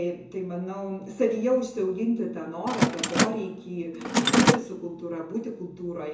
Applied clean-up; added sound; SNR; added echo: none; Mechanisms; -3 dB; reverberation time 0.6 s.